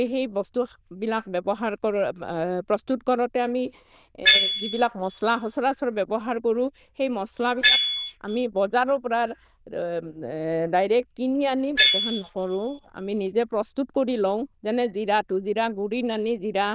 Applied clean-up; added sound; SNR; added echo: neural diffusion model UNIVERSE++.